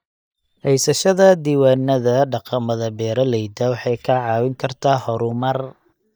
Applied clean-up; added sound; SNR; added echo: neural mask model DeepFilterNet 3.